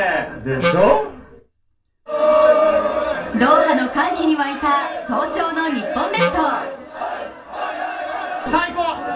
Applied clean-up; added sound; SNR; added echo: none; Wind instrument, woodwind instrument; 3 dB; reverberation time 0.2 s.